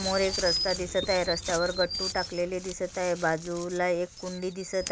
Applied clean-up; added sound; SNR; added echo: none; Chirp, tweet; 6 dB; none.